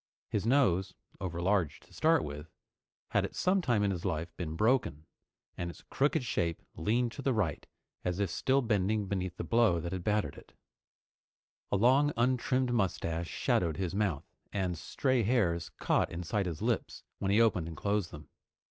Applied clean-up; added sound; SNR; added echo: none; none; none; none.